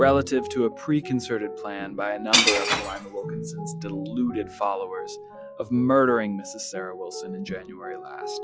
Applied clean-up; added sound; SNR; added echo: classical method log-MMSE.